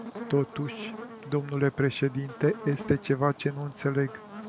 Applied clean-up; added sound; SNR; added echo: none; Buzz; 14 dB; none.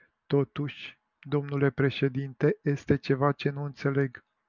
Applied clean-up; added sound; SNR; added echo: none; none; none; none.